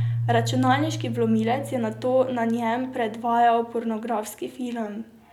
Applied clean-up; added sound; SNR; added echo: none; Keyboard (musical); 8 dB; none.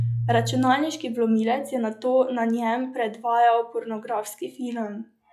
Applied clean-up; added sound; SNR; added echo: classical method log-MMSE.